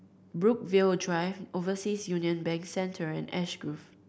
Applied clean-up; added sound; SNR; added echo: none; none; none; none.